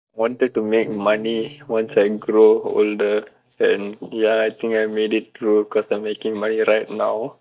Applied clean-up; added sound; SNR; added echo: neural mask model DeepFilterNet 3.